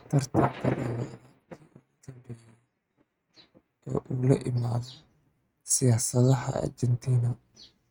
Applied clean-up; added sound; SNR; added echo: neural mask model RNNoise.